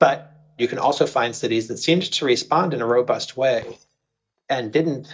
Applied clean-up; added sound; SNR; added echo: neural mask model DeepFilterNet 3.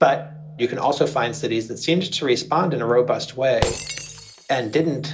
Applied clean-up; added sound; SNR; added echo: none; Shatter; 14 dB; reverberation time 0.2 s.